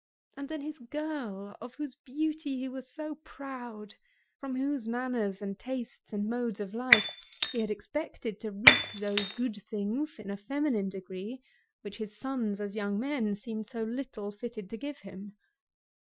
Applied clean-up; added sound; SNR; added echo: classical method Wiener filter.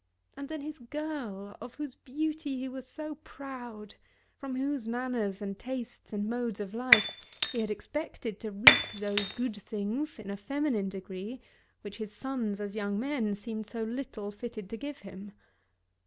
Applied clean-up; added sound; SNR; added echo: none; Shatter; -4 dB; none.